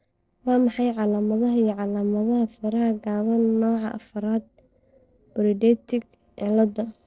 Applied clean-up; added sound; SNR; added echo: neural separator model SepFormer DNS4.